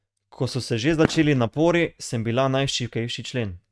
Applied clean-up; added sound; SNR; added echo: neural mask model RNNoise.